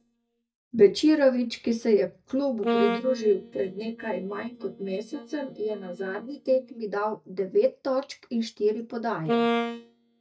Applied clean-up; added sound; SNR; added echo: neural mask model DeepFilterNet 3.